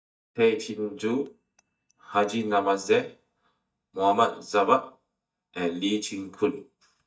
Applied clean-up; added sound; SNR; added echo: neural mask model DeepFilterNet 3.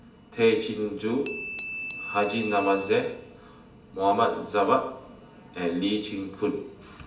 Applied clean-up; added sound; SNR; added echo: none; Glass / Bell; 12 dB; reverberation time 1.1 s.